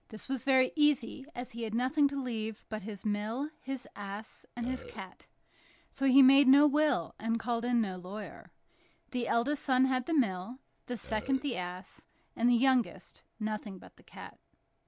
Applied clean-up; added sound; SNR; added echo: none; Burping, eructation; 14 dB; none.